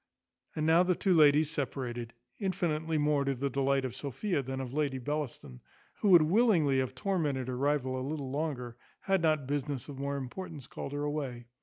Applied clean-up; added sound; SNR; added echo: none; none; none; none.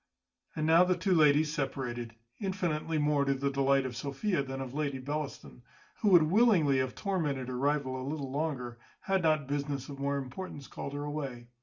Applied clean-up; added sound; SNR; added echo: none; none; none; reverberation time 0.2 s.